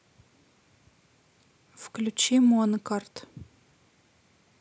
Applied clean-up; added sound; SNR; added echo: none; none; none; none.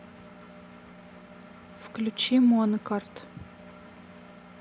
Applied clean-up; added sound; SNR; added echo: none; Engine; 18 dB; none.